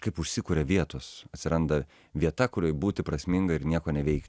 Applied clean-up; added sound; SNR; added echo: none; none; none; none.